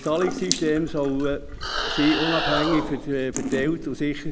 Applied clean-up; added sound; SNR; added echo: none; Drip / Sink (filling or washing) / Water tap, faucet + Animal; 4 dB; none.